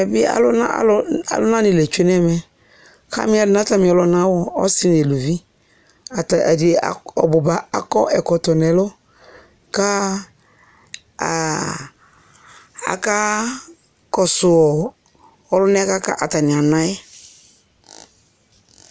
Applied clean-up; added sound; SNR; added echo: none; none; none; none.